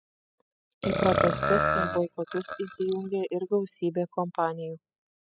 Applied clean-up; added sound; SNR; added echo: classical method spectral subtraction.